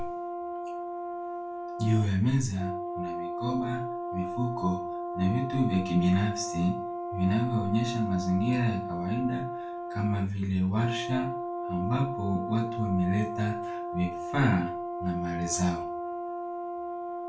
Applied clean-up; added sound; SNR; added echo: none; Brass instrument; 5 dB; reverberation time 0.3 s.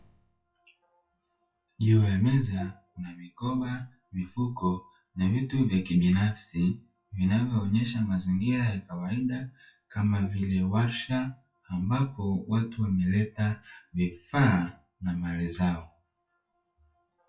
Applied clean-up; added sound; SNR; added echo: classical method WPE with log-MMSE.